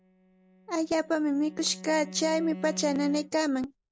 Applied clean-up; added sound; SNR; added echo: none; Bowed string instrument; 15 dB; none.